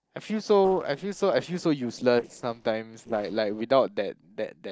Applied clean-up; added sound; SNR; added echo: neural separator model SepFormer DNS4.